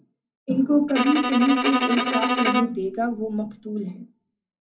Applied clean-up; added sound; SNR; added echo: none; Bowed string instrument; 1 dB; reverberation time 0.3 s.